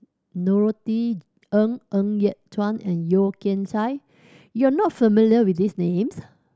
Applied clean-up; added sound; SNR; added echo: none; none; none; none.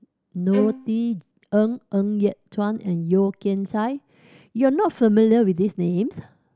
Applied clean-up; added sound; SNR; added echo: none; Bowed string instrument; 11 dB; none.